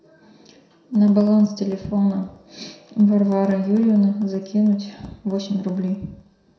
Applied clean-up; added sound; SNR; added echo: none; none; none; reverberation time 0.6 s.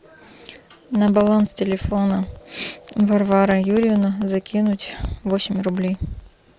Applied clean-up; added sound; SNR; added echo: none; none; none; none.